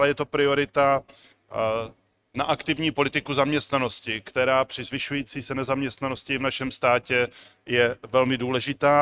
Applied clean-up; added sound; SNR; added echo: neural mask model RNNoise.